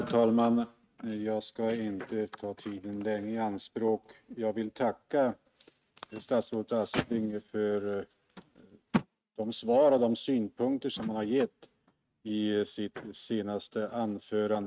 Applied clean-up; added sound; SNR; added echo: neural mask model RNNoise.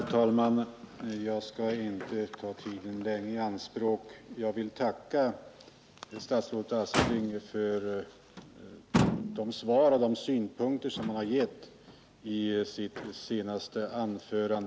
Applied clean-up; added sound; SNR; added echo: none; Motor vehicle (road); 8 dB; none.